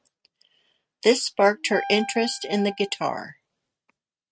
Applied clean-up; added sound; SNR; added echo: neural mask model RNNoise.